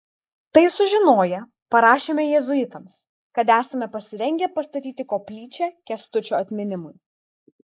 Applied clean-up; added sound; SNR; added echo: neural mask model Resemble Enhance denoiser.